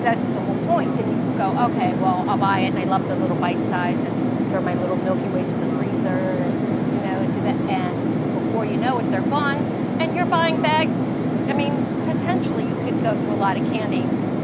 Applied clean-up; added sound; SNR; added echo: none; Fixed-wing aircraft, airplane; -5 dB; none.